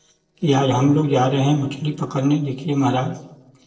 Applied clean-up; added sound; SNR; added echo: neural separator model SepFormer DNS4.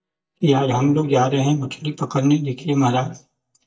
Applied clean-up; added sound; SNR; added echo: neural mask model DeepFilterNet 3.